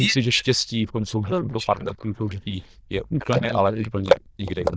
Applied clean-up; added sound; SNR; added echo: neural diffusion model UNIVERSE++.